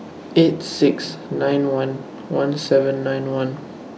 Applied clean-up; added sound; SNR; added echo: none; none; none; none.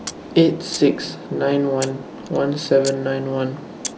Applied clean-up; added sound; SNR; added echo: none; Camera; 17 dB; none.